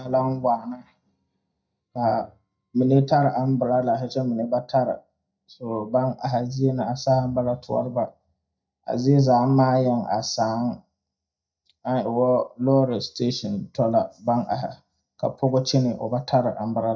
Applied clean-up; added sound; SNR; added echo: neural mask model DeepFilterNet 3.